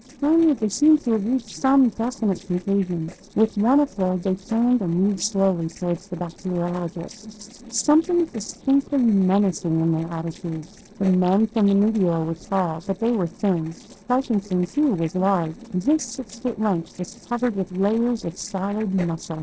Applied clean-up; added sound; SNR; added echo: neural separator model SepFormer DNS4.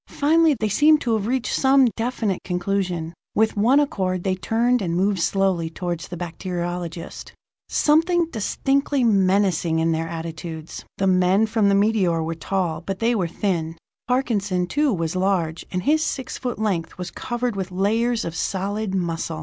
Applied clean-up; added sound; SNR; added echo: none; none; none; none.